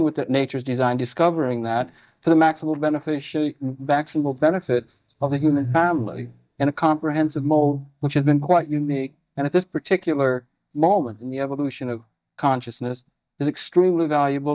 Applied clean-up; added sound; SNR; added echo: neural mask model DeepFilterNet 3.